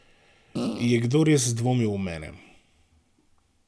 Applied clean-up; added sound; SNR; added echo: none; Fart; 4 dB; none.